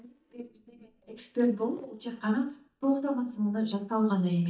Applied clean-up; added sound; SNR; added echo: neural mask model DeepFilterNet 3.